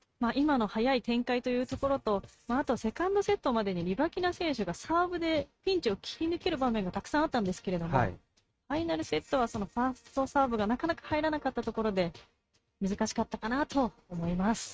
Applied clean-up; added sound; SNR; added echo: neural mask model RNNoise.